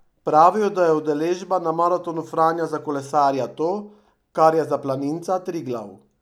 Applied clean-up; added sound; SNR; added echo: none; none; none; none.